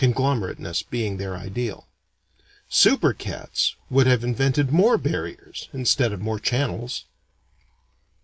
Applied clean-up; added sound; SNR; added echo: none; none; none; none.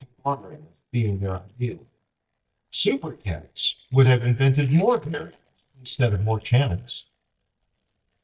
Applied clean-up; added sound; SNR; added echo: neural mask model DeepFilterNet 3.